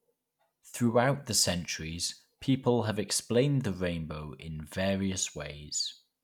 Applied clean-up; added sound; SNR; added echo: none; none; none; none.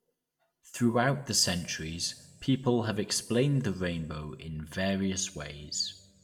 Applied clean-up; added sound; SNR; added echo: none; none; none; reverberation time 1.0 s.